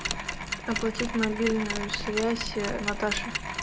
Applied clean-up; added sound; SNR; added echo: none; Mechanisms; 3 dB; none.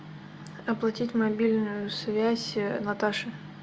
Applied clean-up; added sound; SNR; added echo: none; none; none; none.